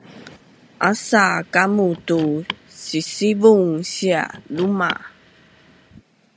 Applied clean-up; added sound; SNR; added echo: none; Car; 18 dB; none.